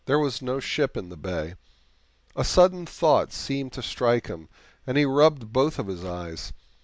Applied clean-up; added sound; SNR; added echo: none; none; none; none.